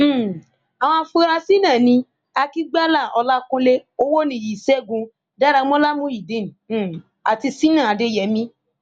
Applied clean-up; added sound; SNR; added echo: none; none; none; none.